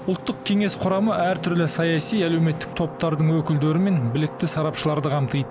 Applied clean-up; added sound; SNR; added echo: none; Keyboard (musical); 15 dB; none.